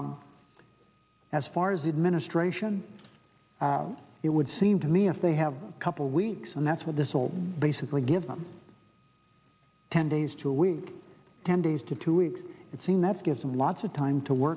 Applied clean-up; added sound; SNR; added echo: none; none; none; none.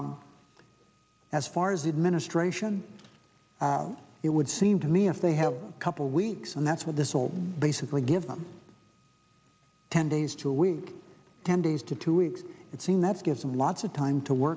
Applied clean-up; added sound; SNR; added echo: none; Cowbell; 11 dB; none.